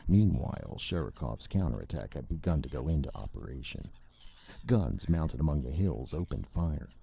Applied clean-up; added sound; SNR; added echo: neural separator model SepFormer DNS4.